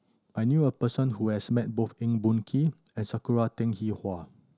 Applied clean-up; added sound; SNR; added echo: none; none; none; none.